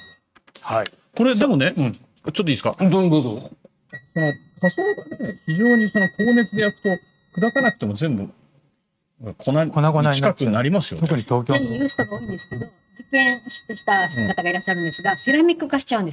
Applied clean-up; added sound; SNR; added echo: neural mask model RNNoise.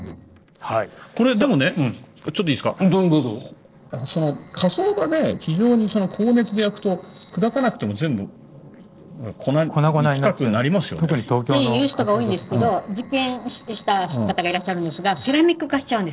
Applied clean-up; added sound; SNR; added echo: neural separator model SepFormer DNS4.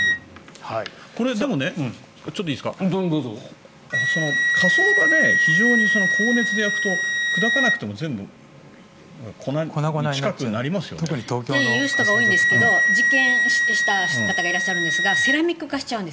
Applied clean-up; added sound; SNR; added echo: none; Wind instrument, woodwind instrument; -3 dB; none.